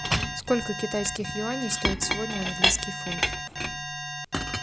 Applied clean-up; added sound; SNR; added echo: none; Chink, clink + Alarm; -2 dB; none.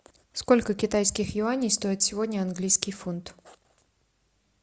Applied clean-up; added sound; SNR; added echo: none; none; none; none.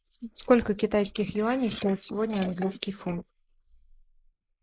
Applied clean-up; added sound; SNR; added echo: neural mask model Resemble Enhance denoiser.